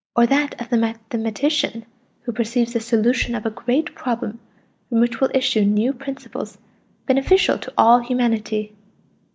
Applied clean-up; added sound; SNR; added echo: neural mask model DeepFilterNet 3.